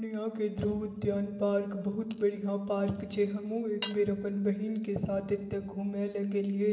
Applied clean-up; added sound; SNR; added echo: none; Cutlery, silverware / Dishes, pots, and pans; 17 dB; reverberation time 2.5 s.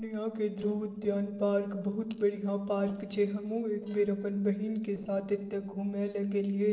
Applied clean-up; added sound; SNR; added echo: neural separator model SepFormer DNS4.